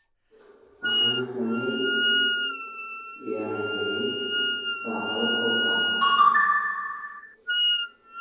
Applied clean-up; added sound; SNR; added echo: none; Wind instrument, woodwind instrument; 0 dB; reverberation time 2.2 s.